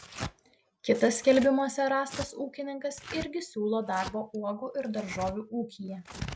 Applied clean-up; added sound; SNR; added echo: none; Tearing; 14 dB; none.